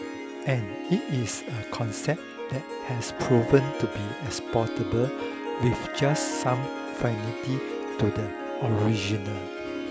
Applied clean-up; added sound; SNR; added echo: none; Harp; 5 dB; none.